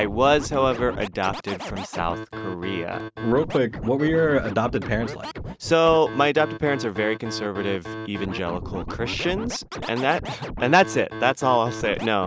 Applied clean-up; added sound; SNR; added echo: none; Scratching (performance technique); 10 dB; none.